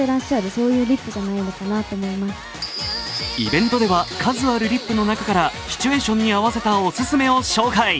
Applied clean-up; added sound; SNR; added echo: none; none; none; none.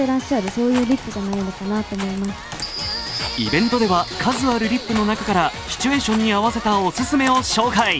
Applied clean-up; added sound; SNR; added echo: none; Rattle + Computer keyboard; 16 dB; none.